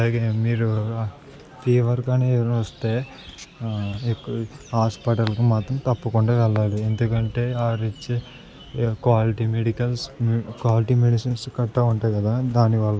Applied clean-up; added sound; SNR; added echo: none; none; none; none.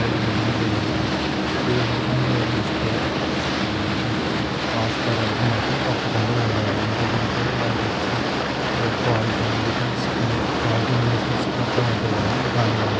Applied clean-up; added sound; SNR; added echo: none; Boat, Water vehicle; -3 dB; none.